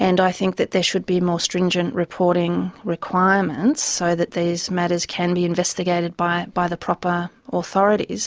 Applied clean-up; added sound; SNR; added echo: none; none; none; none.